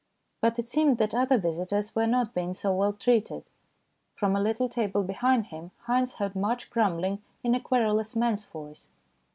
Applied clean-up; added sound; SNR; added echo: none; none; none; none.